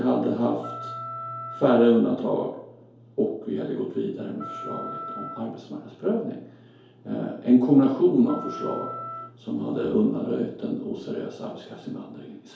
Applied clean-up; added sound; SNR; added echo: none; Wind instrument, woodwind instrument; 13 dB; reverberation time 2.4 s.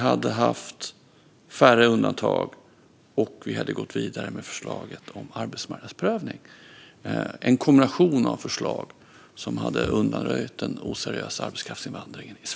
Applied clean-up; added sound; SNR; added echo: none; none; none; none.